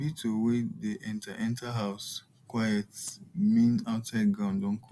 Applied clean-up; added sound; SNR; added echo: none; Rattle (instrument); 18 dB; none.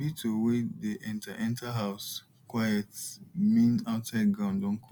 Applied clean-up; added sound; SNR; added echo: none; none; none; none.